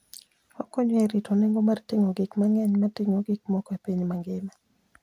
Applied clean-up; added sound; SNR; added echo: none; none; none; none.